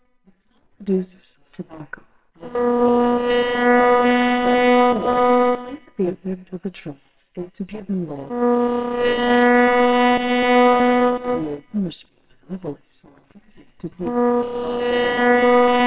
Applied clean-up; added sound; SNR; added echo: neural separator model SepFormer WHAMR!.